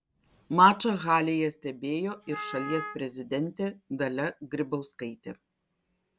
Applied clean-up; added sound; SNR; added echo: none; Wind instrument, woodwind instrument; 11 dB; none.